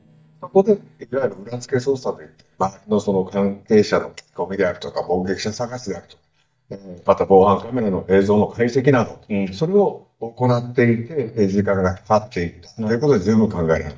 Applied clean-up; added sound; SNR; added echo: neural mask model DeepFilterNet 3.